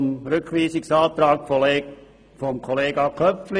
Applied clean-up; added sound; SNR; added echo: none; none; none; none.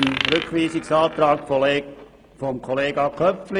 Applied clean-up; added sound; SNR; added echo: none; Coin (dropping); 10 dB; none.